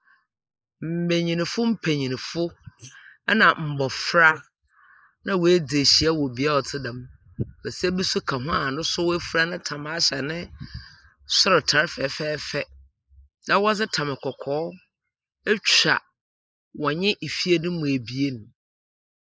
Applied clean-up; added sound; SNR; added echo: neural mask model Resemble Enhance denoiser.